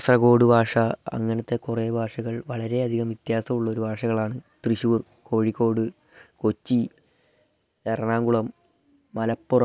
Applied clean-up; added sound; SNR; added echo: none; none; none; none.